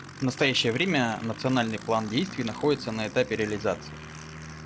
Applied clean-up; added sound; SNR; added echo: none; Aircraft; 13 dB; none.